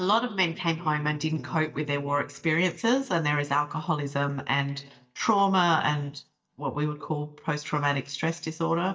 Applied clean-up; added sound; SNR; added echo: neural mask model DeepFilterNet 3.